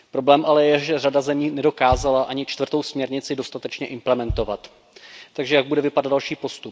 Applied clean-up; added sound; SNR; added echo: none; Bass drum; 15 dB; none.